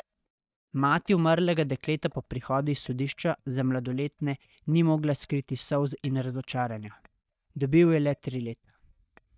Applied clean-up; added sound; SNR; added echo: neural mask model DeepFilterNet 3.